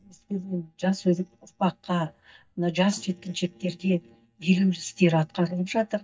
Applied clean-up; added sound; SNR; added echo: neural mask model DeepFilterNet 3.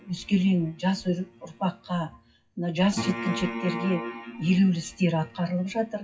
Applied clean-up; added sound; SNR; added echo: classical method WPE with log-MMSE.